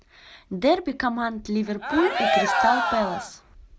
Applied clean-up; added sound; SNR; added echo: none; Cheering; -1 dB; none.